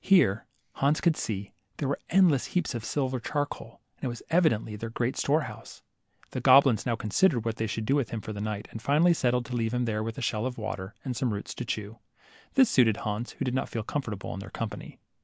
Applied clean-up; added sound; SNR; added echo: none; none; none; none.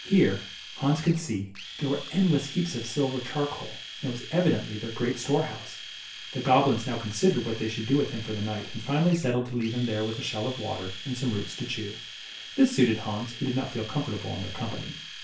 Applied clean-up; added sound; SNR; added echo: none; Domestic sounds, home sounds; 13 dB; reverberation time 0.3 s.